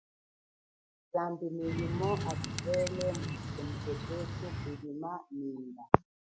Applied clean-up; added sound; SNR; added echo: none; Bird; 1 dB; none.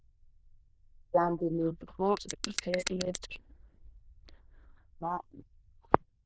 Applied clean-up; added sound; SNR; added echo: neural diffusion model UNIVERSE++.